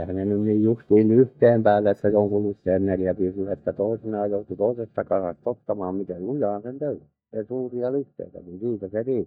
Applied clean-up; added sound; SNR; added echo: neural mask model DeepFilterNet 3.